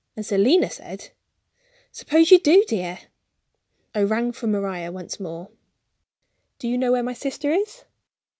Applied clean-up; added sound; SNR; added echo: none; none; none; none.